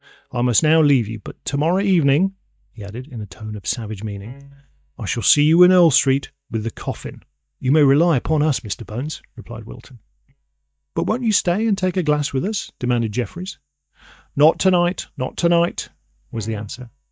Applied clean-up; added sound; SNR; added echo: neural mask model DeepFilterNet 3.